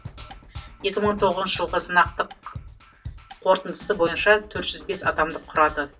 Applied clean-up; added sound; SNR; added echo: none; Percussion; 19 dB; reverberation time 0.2 s.